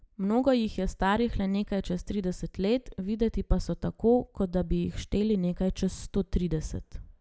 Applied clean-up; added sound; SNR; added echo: none; none; none; none.